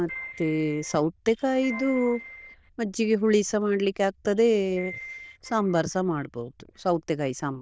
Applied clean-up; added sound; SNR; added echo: neural diffusion model UNIVERSE++.